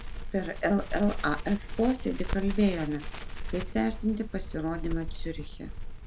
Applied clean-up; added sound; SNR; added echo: none; Crackle; 4 dB; none.